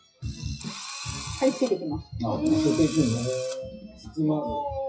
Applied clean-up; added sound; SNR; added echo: classical method WPE with log-MMSE.